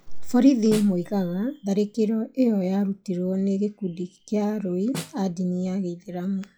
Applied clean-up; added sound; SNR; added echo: classical method log-MMSE.